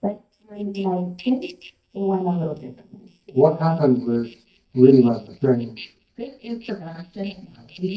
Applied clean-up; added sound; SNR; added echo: neural mask model DeepFilterNet 3.